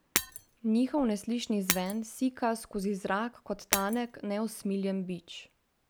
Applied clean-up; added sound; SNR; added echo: none; Shatter; 6 dB; none.